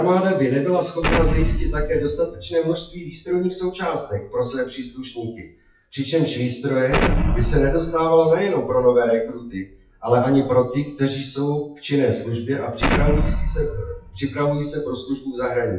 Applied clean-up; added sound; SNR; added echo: classical method WPE with log-MMSE.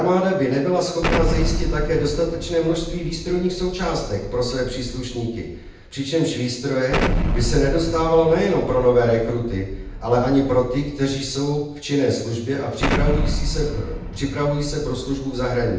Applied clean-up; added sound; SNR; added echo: none; Explosion; 5 dB; reverberation time 0.8 s.